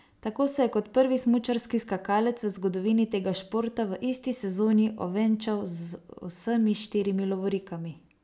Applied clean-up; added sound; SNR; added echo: none; none; none; none.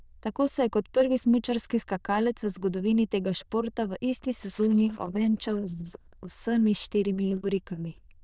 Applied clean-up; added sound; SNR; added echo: neural diffusion model UNIVERSE++.